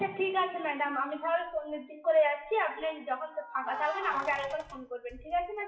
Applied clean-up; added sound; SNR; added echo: classical method WPE with log-MMSE.